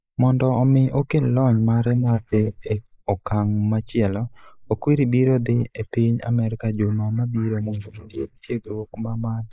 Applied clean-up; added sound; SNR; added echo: neural mask model Resemble Enhance denoiser.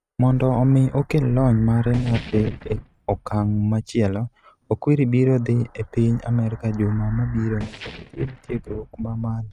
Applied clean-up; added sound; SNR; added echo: neural mask model RNNoise.